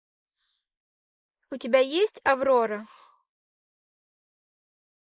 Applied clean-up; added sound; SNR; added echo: neural mask model Resemble Enhance denoiser.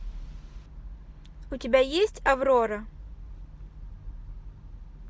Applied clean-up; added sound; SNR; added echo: none; none; none; none.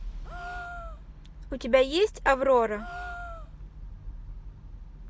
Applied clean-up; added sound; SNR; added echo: none; Gasp; 16 dB; none.